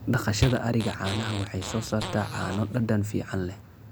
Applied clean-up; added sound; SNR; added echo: none; Fart; 11 dB; none.